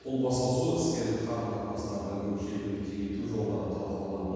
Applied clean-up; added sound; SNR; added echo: none; none; none; reverberation time 2.1 s.